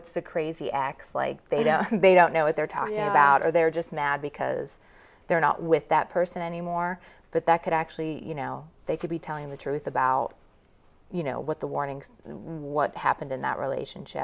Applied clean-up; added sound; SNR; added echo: none; none; none; none.